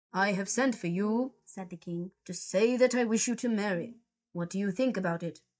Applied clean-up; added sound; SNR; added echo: neural mask model DeepFilterNet 3.